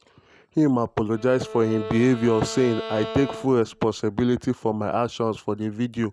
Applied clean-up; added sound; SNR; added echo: none; Bowed string instrument; 13 dB; none.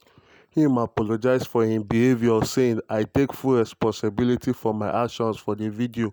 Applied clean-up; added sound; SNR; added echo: none; none; none; none.